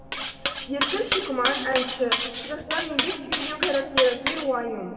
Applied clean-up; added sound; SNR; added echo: none; Cutlery, silverware; -1 dB; reverberation time 2.7 s.